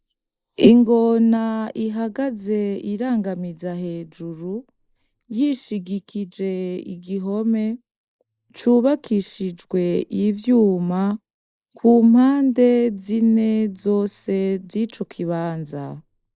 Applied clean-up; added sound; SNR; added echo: neural mask model Resemble Enhance denoiser.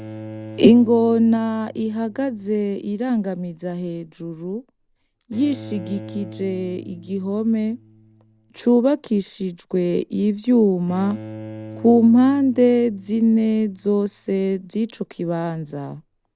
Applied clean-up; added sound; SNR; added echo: none; Bowed string instrument; 19 dB; none.